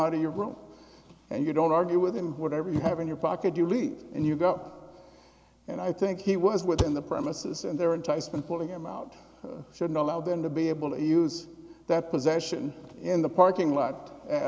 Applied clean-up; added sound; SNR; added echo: none; none; none; none.